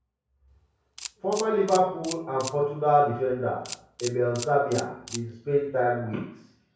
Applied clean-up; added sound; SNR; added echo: none; Camera; 15 dB; reverberation time 0.6 s.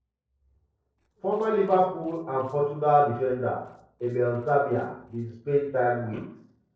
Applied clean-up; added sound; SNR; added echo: neural separator model SepFormer DNS4.